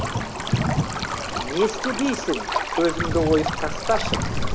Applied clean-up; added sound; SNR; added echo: none; Stream + Thunder; -1 dB; none.